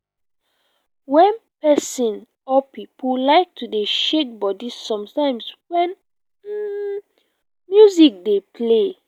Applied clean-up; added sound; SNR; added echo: none; none; none; none.